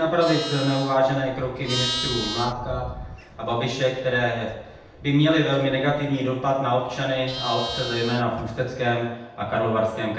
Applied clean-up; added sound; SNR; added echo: none; Livestock, farm animals, working animals; 11 dB; reverberation time 0.8 s.